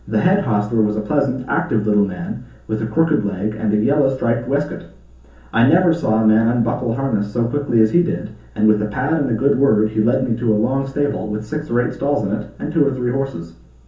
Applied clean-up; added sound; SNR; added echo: none; none; none; reverberation time 0.6 s.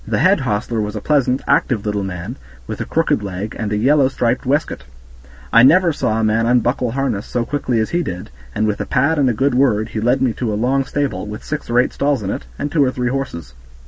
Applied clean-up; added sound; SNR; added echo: none; none; none; none.